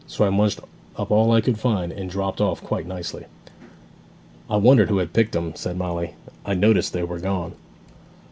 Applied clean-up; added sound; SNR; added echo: none; none; none; none.